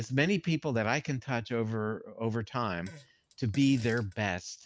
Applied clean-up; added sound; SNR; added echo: neural mask model RNNoise.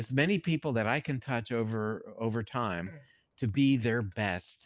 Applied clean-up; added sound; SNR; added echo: neural mask model Resemble Enhance denoiser.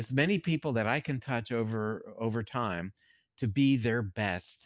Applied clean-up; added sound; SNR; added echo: none; none; none; none.